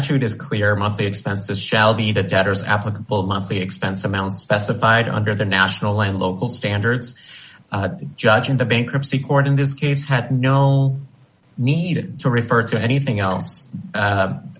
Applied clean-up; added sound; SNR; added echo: none; none; none; none.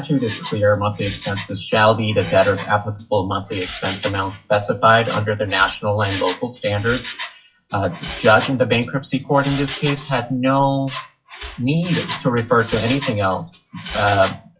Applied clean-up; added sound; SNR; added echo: classical method WPE with log-MMSE.